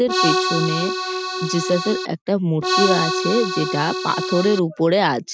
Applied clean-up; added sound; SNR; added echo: none; Accordion; 1 dB; none.